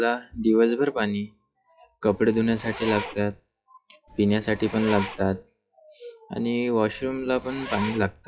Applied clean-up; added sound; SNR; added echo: classical method WPE with log-MMSE.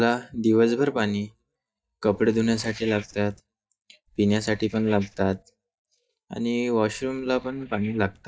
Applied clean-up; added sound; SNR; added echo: neural mask model DeepFilterNet 3.